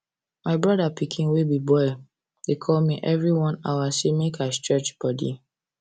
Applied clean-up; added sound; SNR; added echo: none; none; none; none.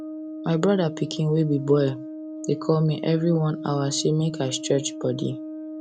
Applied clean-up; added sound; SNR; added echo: none; Brass instrument; 10 dB; none.